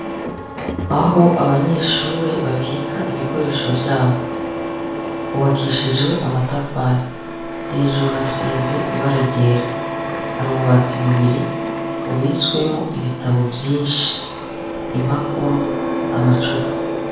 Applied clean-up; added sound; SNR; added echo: none; Printer; 5 dB; reverberation time 0.7 s.